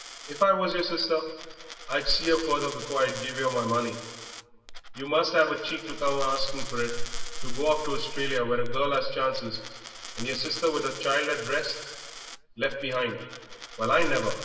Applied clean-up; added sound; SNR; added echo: none; Coin (dropping); 14 dB; reverberation time 1.4 s.